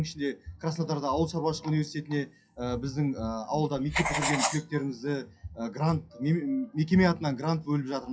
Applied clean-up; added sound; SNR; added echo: classical method WPE with log-MMSE.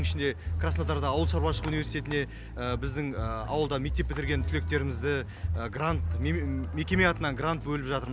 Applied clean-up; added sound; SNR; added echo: none; none; none; none.